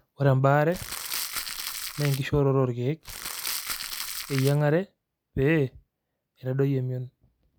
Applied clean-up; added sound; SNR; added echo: none; Crumpling, crinkling; 8 dB; none.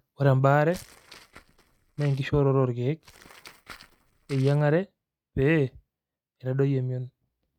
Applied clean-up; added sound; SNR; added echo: neural mask model RNNoise.